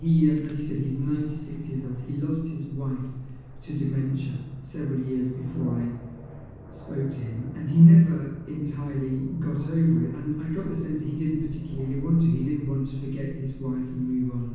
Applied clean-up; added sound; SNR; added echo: none; Aircraft; 16 dB; reverberation time 1.2 s.